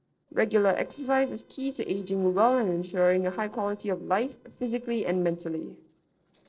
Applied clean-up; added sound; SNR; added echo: neural separator model SepFormer DNS4.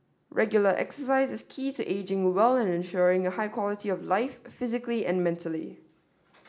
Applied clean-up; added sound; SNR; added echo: none; none; none; none.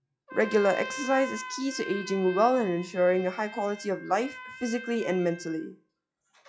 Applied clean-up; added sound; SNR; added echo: classical method log-MMSE.